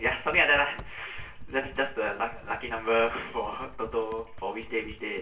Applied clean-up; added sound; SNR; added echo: none; Computer keyboard; 18 dB; reverberation time 0.3 s.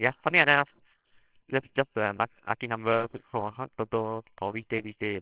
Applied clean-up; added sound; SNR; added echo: neural separator model SepFormer WHAMR!.